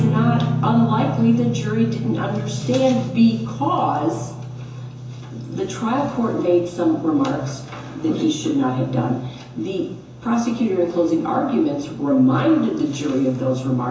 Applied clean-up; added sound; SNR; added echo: none; Guitar; 8 dB; reverberation time 0.7 s.